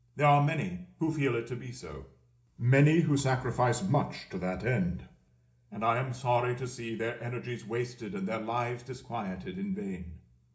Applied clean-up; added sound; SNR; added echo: none; none; none; reverberation time 0.4 s.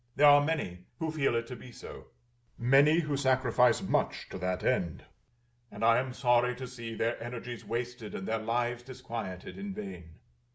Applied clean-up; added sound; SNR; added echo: none; none; none; none.